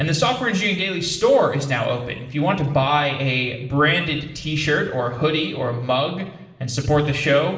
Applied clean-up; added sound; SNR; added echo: none; none; none; reverberation time 1.0 s.